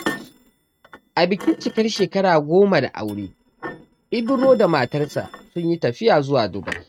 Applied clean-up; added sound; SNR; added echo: neural mask model RNNoise.